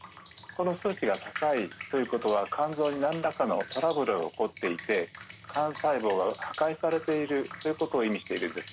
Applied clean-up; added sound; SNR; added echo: none; Drip; 16 dB; none.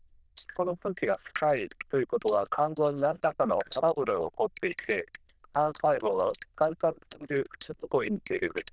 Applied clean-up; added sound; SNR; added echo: neural diffusion model UNIVERSE++.